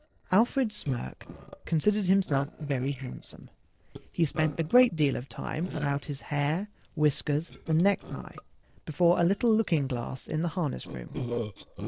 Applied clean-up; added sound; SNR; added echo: neural separator model SepFormer DNS4.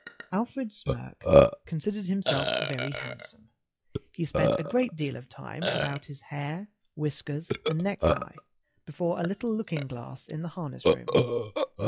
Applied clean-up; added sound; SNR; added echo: classical method log-MMSE.